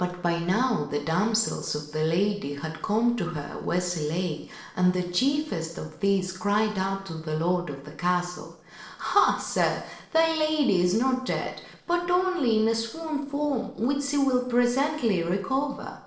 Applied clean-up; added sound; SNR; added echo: neural separator model SepFormer DNS4.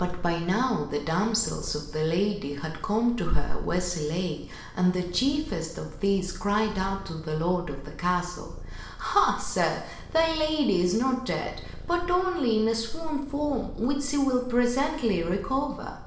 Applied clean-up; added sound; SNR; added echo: none; Purr; 14 dB; reverberation time 0.7 s.